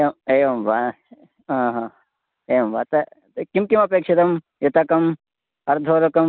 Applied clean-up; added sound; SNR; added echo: none; none; none; none.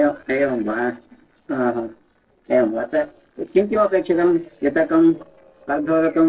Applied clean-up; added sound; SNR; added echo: neural separator model SepFormer DNS4.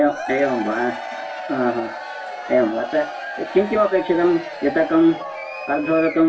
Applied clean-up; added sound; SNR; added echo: none; Crowd / Cheering; 10 dB; reverberation time 0.2 s.